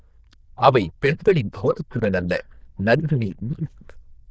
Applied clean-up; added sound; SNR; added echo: neural diffusion model UNIVERSE++.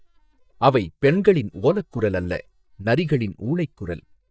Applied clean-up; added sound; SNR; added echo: neural mask model DeepFilterNet 3.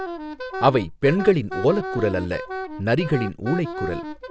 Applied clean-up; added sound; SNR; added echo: none; Wind instrument, woodwind instrument; 9 dB; none.